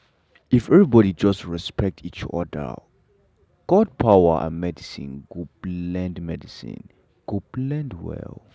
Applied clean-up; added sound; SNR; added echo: none; none; none; none.